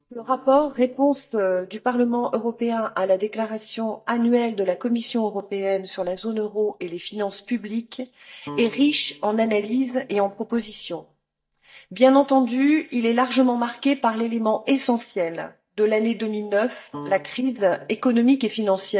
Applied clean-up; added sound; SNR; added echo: neural mask model DeepFilterNet 3.